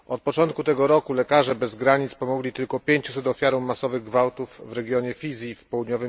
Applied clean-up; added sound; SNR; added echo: none; none; none; none.